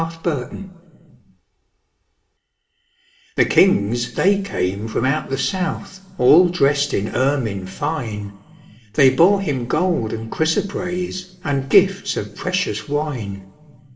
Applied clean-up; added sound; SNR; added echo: none; none; none; reverberation time 2.6 s.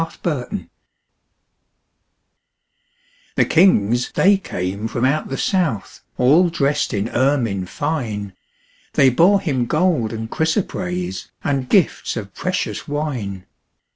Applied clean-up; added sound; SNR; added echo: none; none; none; none.